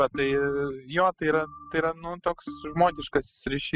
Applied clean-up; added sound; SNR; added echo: classical method spectral subtraction.